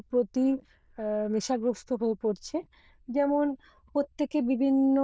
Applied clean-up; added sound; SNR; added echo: neural diffusion model UNIVERSE++.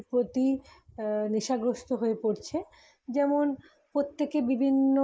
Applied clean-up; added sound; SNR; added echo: neural mask model Resemble Enhance denoiser.